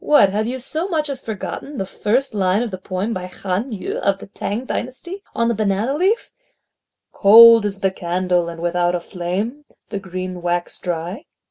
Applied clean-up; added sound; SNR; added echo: none; none; none; none.